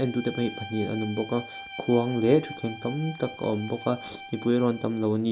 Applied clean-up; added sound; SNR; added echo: none; Bowed string instrument; 14 dB; none.